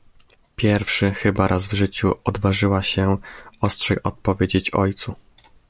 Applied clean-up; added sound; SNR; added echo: none; none; none; none.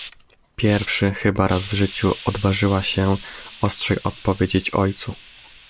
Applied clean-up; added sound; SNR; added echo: none; Hiss; 19 dB; none.